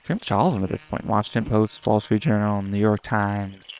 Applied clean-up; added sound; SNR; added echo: neural separator model SepFormer WHAM!.